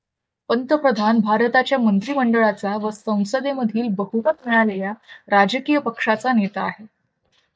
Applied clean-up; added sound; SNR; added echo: neural mask model DeepFilterNet 3.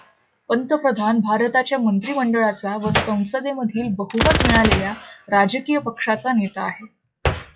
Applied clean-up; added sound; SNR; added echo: classical method log-MMSE.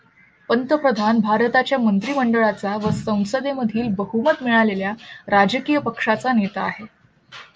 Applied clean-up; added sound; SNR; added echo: none; none; none; none.